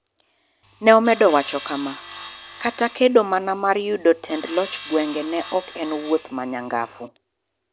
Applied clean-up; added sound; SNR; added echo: none; Sawing; 13 dB; none.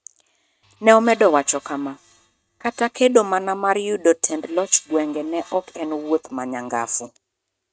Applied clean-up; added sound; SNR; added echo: neural mask model RNNoise.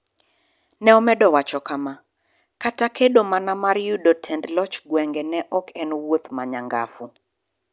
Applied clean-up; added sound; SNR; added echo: none; none; none; none.